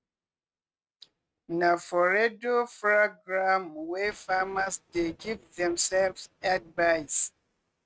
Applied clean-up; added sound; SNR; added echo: neural mask model RNNoise.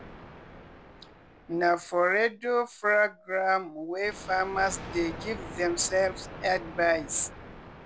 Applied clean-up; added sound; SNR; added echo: none; Thunder; 15 dB; none.